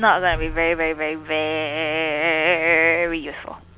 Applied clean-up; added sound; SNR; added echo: none; Accelerating, revving, vroom; 16 dB; none.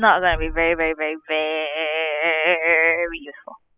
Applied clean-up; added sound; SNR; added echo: classical method spectral subtraction.